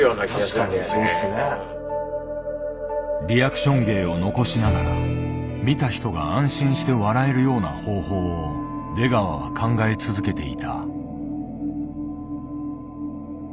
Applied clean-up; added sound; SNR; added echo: none; none; none; none.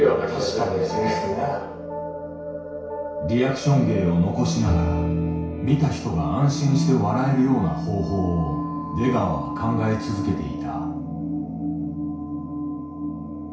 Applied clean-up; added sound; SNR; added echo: none; none; none; reverberation time 0.6 s.